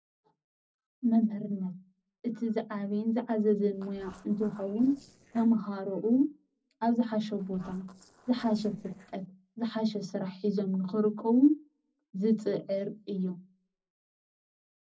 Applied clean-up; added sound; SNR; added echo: neural separator model SepFormer DNS4.